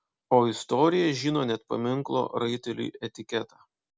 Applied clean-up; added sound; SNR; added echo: none; none; none; none.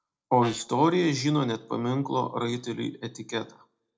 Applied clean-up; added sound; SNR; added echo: neural separator model SepFormer DNS4.